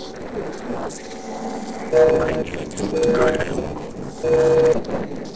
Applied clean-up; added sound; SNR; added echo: neural separator model SepFormer DNS4.